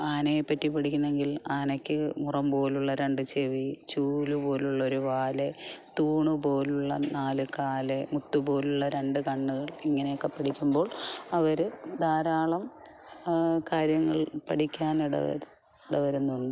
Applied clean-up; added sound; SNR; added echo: none; none; none; none.